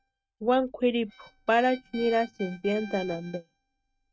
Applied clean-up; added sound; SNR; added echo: neural mask model RNNoise.